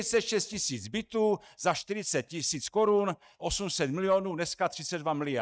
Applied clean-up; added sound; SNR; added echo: neural mask model DeepFilterNet 3.